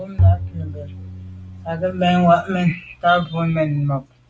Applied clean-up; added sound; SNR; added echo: none; Bowed string instrument; 2 dB; none.